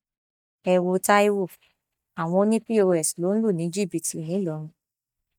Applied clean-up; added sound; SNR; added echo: neural mask model DeepFilterNet 3.